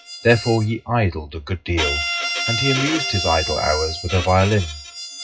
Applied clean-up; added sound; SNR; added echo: classical method WPE with log-MMSE.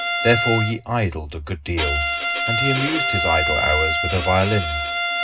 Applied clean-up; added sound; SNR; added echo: none; Bowed string instrument; 0 dB; reverberation time 0.2 s.